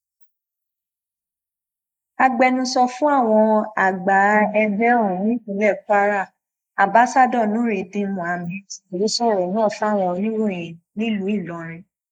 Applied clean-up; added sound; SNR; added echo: neural mask model Resemble Enhance denoiser.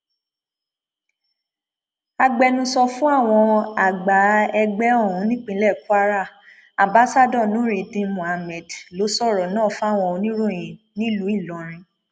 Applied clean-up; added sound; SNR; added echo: none; none; none; none.